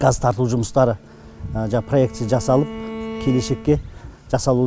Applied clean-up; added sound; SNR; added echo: none; Bowed string instrument; 15 dB; none.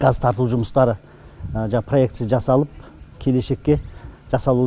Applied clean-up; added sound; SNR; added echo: none; none; none; none.